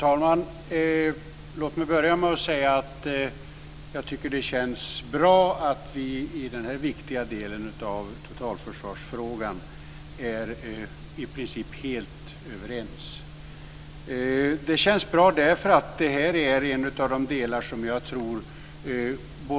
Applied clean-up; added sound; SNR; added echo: none; none; none; none.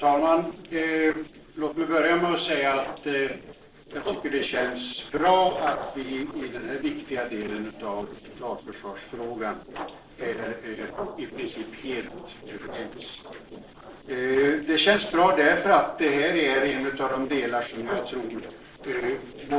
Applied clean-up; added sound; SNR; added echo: neural separator model SepFormer DNS4.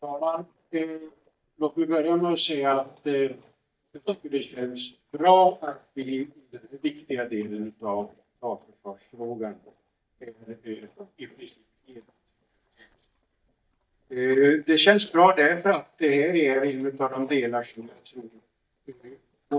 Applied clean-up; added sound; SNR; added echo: neural mask model DeepFilterNet 3.